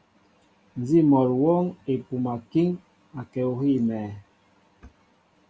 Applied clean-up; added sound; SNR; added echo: none; none; none; none.